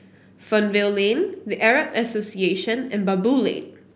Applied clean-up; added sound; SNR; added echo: none; none; none; none.